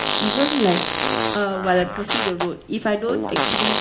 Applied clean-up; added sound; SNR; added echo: none; Fart; 1 dB; reverberation time 0.4 s.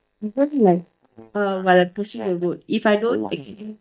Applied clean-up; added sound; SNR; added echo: neural mask model DeepFilterNet 3.